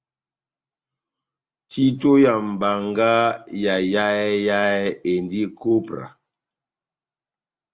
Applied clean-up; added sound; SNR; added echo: none; none; none; none.